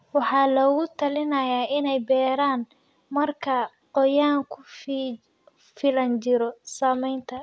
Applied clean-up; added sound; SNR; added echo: none; none; none; none.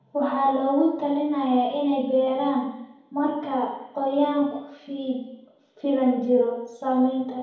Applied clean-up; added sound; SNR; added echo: none; none; none; reverberation time 1.9 s.